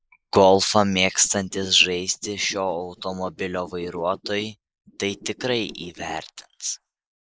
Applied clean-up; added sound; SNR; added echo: neural mask model Resemble Enhance denoiser.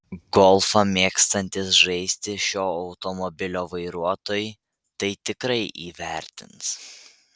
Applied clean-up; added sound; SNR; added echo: none; none; none; none.